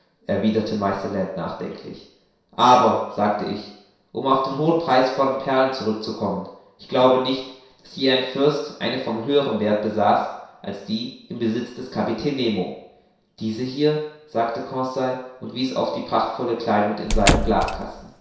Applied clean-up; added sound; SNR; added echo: none; Squeak / Slam / Wood; -1 dB; reverberation time 0.7 s.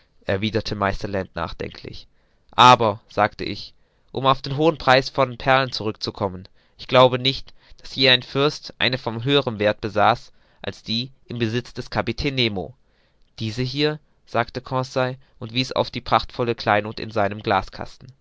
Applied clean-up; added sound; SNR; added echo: none; none; none; none.